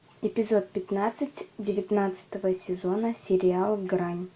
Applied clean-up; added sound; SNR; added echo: none; none; none; none.